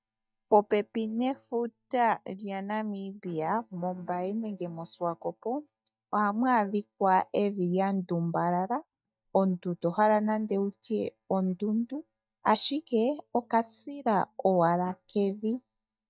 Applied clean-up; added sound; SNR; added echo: neural mask model DeepFilterNet 3.